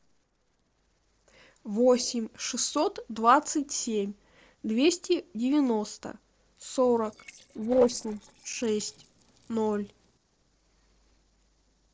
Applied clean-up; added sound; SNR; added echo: neural separator model SepFormer DNS4.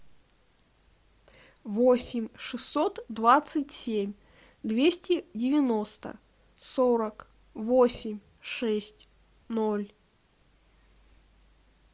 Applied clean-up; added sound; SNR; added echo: none; none; none; none.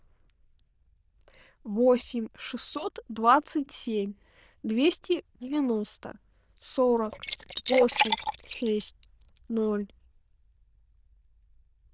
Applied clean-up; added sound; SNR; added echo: neural diffusion model UNIVERSE++.